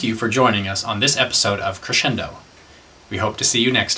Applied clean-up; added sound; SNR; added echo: none; none; none; none.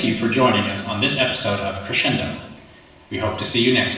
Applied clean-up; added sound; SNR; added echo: none; none; none; reverberation time 0.9 s.